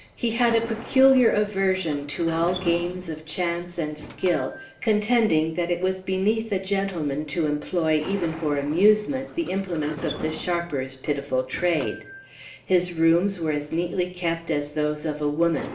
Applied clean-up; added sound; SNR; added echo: none; Sliding door; 17 dB; reverberation time 0.5 s.